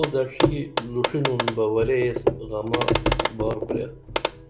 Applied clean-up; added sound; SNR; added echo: none; Clock; -2 dB; none.